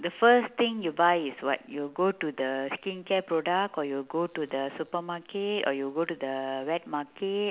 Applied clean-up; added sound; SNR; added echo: none; none; none; none.